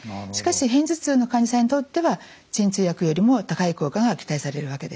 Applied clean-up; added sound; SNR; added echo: none; none; none; none.